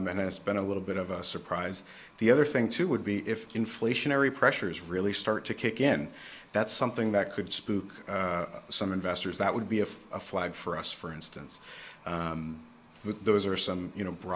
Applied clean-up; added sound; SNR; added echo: none; none; none; none.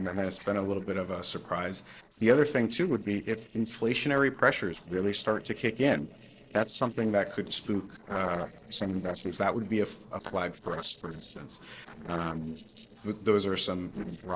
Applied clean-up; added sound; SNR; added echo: neural separator model SepFormer DNS4.